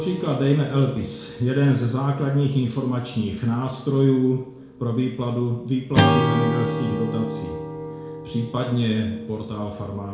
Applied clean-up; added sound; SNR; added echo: none; Acoustic guitar / Strum; 5 dB; reverberation time 0.6 s.